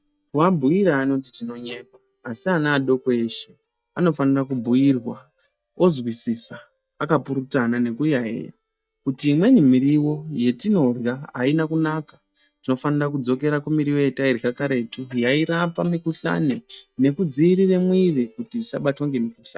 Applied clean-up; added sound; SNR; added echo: neural mask model DeepFilterNet 3.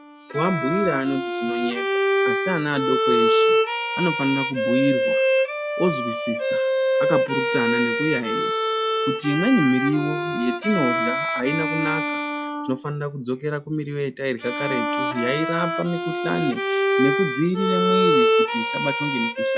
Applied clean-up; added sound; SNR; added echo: classical method log-MMSE.